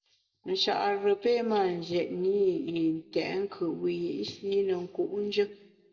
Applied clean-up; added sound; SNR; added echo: none; none; none; reverberation time 0.8 s.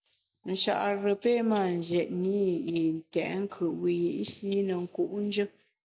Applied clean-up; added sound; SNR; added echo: none; none; none; none.